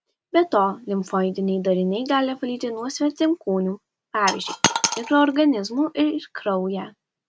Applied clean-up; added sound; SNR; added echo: none; Coin (dropping); 2 dB; none.